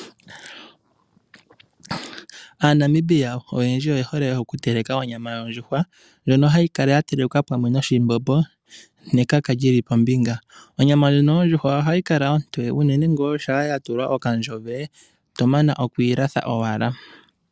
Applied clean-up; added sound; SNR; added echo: none; none; none; none.